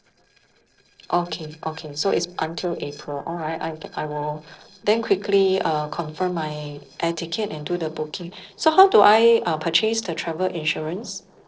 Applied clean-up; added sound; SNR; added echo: neural separator model SepFormer DNS4.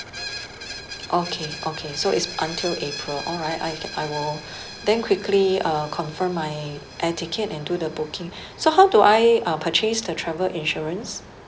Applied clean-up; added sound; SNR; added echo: none; Screech; 15 dB; none.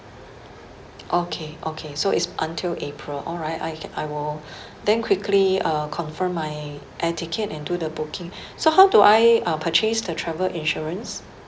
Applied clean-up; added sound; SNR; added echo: none; none; none; none.